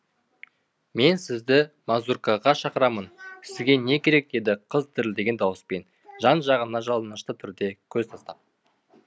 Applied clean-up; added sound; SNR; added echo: none; none; none; none.